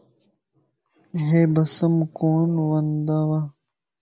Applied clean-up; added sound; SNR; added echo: none; none; none; none.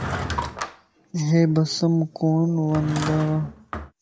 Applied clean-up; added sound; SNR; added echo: none; Drawer open or close / Wood; 10 dB; none.